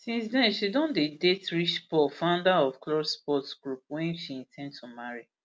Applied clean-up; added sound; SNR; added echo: none; none; none; none.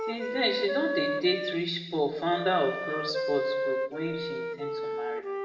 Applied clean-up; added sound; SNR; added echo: none; Wind instrument, woodwind instrument; 2 dB; reverberation time 1.0 s.